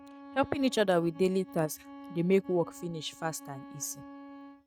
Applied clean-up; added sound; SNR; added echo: neural mask model RNNoise.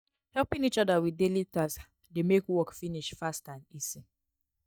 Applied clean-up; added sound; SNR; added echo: neural mask model DeepFilterNet 3.